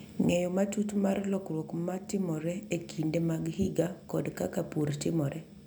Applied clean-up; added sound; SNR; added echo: none; none; none; none.